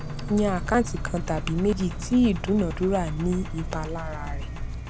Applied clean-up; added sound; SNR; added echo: none; Engine; 5 dB; none.